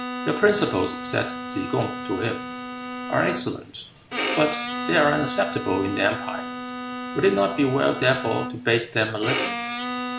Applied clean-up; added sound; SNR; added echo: none; Bowed string instrument; 7 dB; none.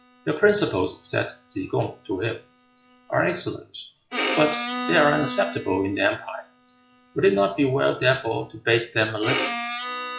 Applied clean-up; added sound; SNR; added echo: classical method log-MMSE.